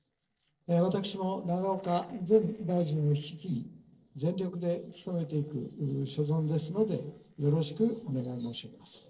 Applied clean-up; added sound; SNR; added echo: neural separator model SepFormer DNS4.